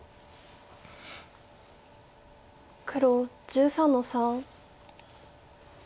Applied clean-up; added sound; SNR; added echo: none; none; none; none.